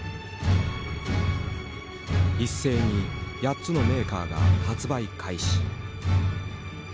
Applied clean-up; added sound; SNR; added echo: none; none; none; none.